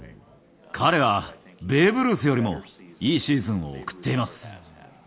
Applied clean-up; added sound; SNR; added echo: none; none; none; none.